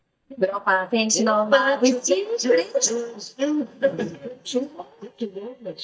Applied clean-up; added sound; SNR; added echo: neural mask model DeepFilterNet 3.